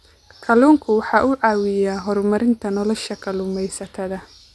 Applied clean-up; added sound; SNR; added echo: none; none; none; none.